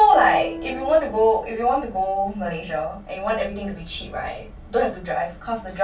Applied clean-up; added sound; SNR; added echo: none; Piano; 16 dB; reverberation time 0.2 s.